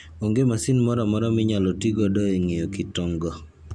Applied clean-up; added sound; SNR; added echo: none; Organ; 10 dB; none.